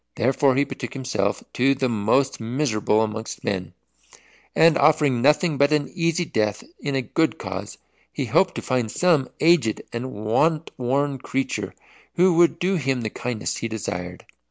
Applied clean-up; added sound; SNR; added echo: none; none; none; none.